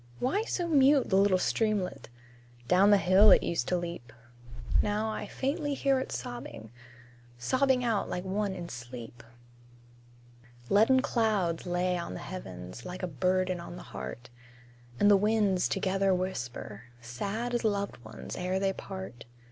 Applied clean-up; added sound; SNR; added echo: none; none; none; none.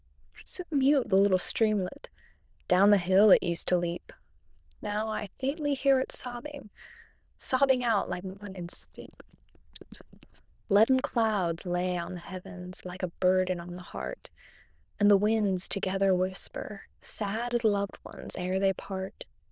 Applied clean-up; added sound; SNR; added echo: neural diffusion model UNIVERSE++.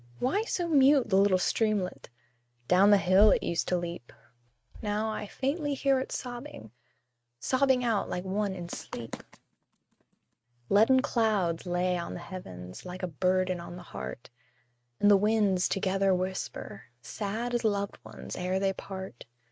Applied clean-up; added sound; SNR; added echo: neural mask model RNNoise.